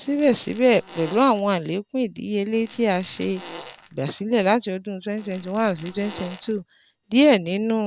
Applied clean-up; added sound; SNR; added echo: none; Fart; 18 dB; none.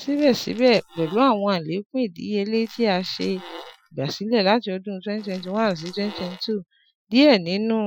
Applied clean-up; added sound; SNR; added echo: classical method Wiener filter.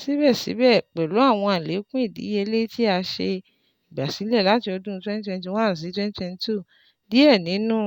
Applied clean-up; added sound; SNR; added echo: none; none; none; none.